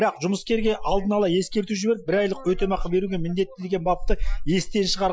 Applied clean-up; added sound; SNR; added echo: classical method Wiener filter.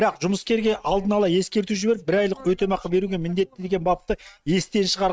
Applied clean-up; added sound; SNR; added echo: neural mask model RNNoise.